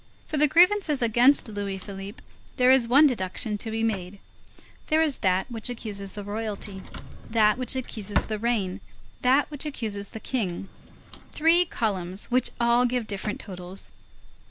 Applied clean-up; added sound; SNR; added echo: none; Drawer open or close; 13 dB; none.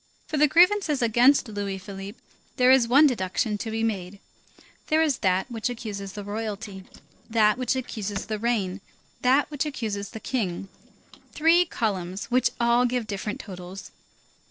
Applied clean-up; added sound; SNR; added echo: neural separator model SepFormer DNS4.